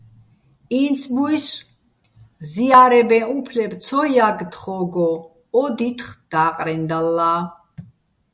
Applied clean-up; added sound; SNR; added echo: none; none; none; none.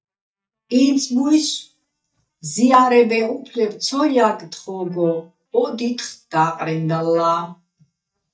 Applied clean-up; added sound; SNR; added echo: neural mask model DeepFilterNet 3.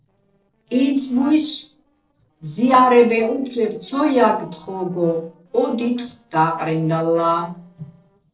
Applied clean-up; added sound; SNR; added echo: neural separator model SepFormer DNS4.